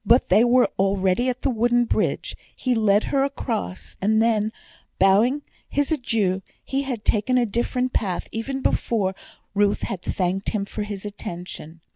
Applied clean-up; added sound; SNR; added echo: none; none; none; none.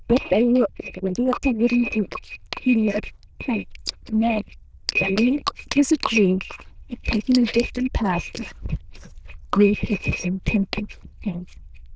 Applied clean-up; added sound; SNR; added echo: neural diffusion model UNIVERSE++.